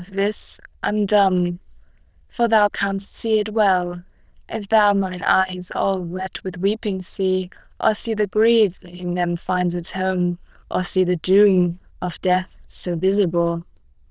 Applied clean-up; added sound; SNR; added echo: neural diffusion model UNIVERSE++.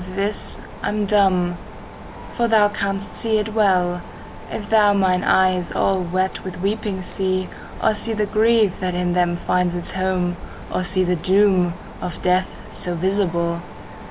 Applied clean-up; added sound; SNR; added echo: none; Mechanisms; 13 dB; none.